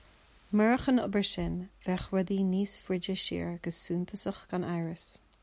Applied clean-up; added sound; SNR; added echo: none; none; none; none.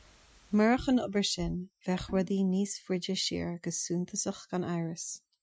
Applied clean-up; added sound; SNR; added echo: classical method Wiener filter.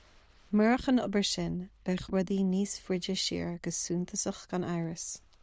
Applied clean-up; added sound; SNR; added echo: neural diffusion model UNIVERSE++.